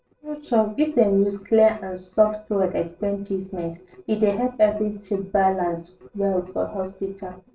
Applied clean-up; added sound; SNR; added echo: neural separator model SepFormer DNS4.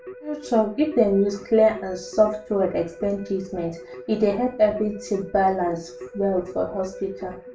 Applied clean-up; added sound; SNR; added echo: none; Keyboard (musical); 16 dB; reverberation time 0.3 s.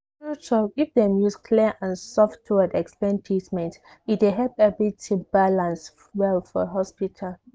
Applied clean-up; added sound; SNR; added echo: none; none; none; none.